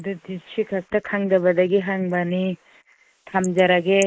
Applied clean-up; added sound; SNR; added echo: neural mask model Resemble Enhance denoiser.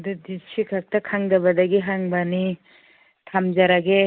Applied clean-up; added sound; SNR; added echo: none; none; none; none.